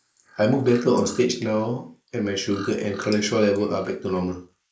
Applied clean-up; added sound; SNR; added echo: neural mask model Resemble Enhance denoiser.